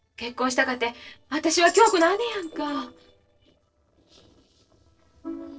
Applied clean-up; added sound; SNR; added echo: neural separator model SepFormer DNS4.